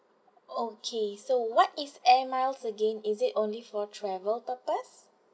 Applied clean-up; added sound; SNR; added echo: none; none; none; none.